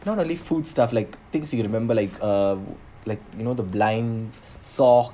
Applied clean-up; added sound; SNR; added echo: none; none; none; none.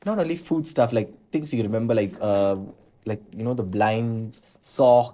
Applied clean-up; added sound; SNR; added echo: neural separator model SepFormer DNS4.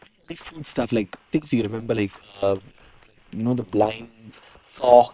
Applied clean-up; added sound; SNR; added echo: neural separator model SepFormer WHAM!.